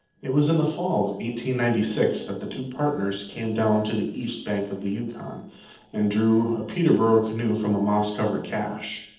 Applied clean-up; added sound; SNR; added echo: neural separator model SepFormer DNS4.